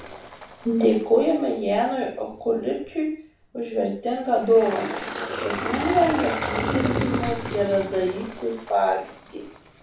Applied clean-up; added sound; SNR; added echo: none; Engine; 7 dB; reverberation time 0.4 s.